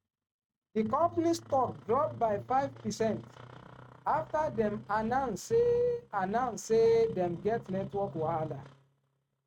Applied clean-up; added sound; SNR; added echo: neural mask model RNNoise.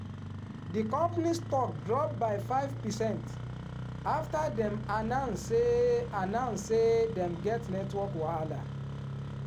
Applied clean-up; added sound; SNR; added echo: none; Engine starting; 7 dB; none.